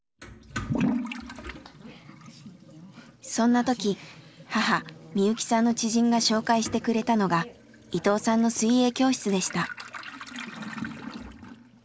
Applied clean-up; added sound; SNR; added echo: none; Toilet flush / Liquid; 11 dB; none.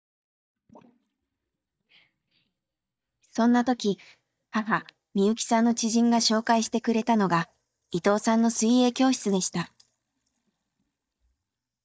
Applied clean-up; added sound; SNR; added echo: neural mask model DeepFilterNet 3.